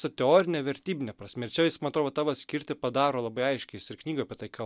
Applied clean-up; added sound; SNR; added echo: none; none; none; none.